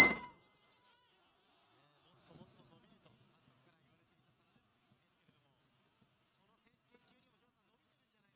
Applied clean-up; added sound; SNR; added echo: neural mask model RNNoise.